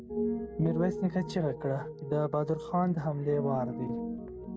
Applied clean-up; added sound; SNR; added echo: none; Piano; 5 dB; none.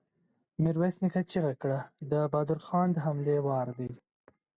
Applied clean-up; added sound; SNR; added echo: none; none; none; none.